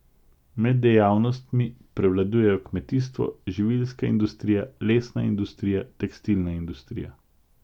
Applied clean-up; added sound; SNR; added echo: none; none; none; none.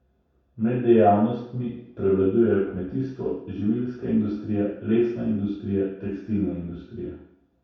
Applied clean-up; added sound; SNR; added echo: none; none; none; reverberation time 0.7 s.